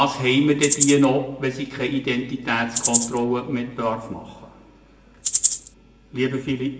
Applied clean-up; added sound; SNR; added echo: none; Rattle (instrument); -1 dB; reverberation time 0.7 s.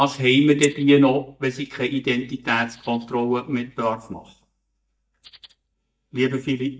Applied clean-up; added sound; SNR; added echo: neural mask model DeepFilterNet 3.